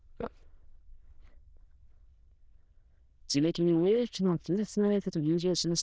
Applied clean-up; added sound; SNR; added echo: neural diffusion model UNIVERSE++.